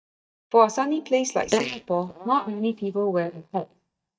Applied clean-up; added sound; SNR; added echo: neural mask model DeepFilterNet 3.